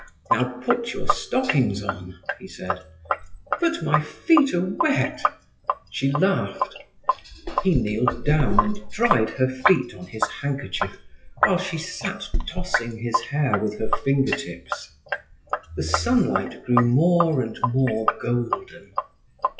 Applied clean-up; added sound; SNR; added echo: classical method WPE with log-MMSE.